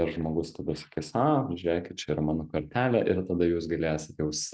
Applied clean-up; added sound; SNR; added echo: none; none; none; none.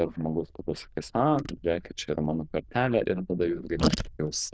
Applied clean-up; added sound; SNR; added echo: neural diffusion model UNIVERSE++.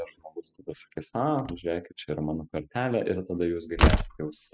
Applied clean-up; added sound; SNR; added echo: classical method spectral subtraction.